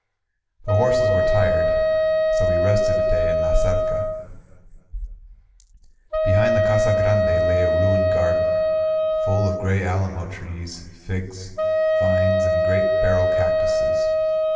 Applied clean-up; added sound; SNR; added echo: none; Wind instrument, woodwind instrument; -4 dB; reverberation time 2.7 s.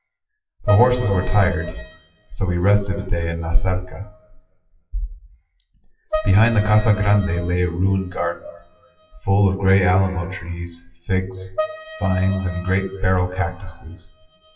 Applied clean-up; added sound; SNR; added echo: classical method WPE with log-MMSE.